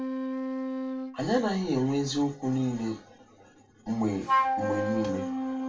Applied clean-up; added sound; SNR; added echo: none; Wind instrument, woodwind instrument; 2 dB; reverberation time 0.2 s.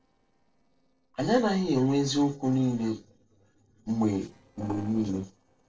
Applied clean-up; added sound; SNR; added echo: neural separator model SepFormer DNS4.